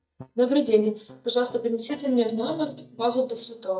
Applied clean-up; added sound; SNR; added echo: neural mask model DeepFilterNet 3.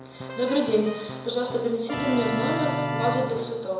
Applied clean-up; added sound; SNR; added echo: none; Keyboard (musical); 5 dB; reverberation time 1.0 s.